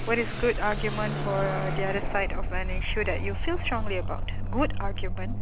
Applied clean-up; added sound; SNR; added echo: none; Car passing by / Accelerating, revving, vroom; -2 dB; none.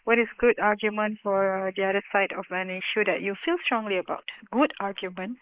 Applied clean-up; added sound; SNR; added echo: neural mask model Resemble Enhance denoiser.